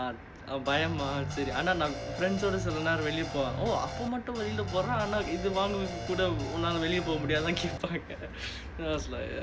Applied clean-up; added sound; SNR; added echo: none; Guitar; 5 dB; none.